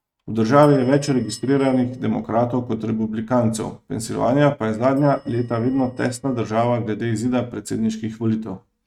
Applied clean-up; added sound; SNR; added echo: neural mask model RNNoise.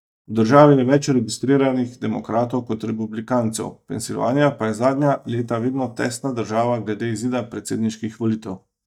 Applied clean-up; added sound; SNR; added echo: neural mask model DeepFilterNet 3.